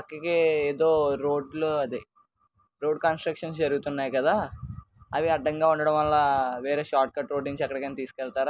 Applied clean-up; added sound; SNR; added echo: none; none; none; none.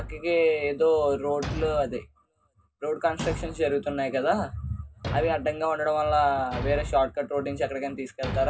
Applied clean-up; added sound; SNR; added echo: none; Thump, thud; 11 dB; reverberation time 0.4 s.